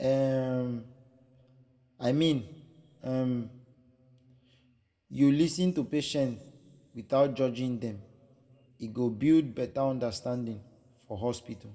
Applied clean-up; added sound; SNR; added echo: none; none; none; reverberation time 1.1 s.